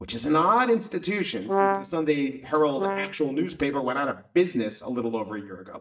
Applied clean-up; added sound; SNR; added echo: neural mask model DeepFilterNet 3.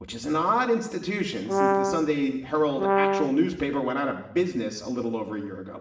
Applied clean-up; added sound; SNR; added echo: none; Brass instrument; -2 dB; reverberation time 0.8 s.